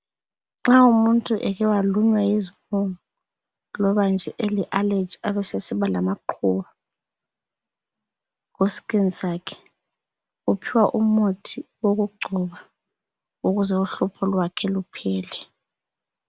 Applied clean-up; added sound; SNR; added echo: none; none; none; none.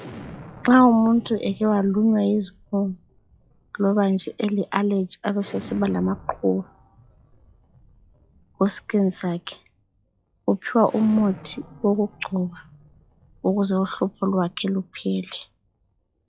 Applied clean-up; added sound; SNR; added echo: classical method log-MMSE.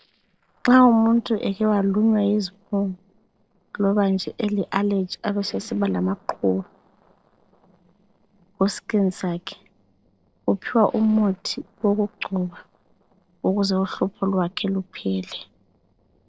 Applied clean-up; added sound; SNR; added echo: neural separator model SepFormer DNS4.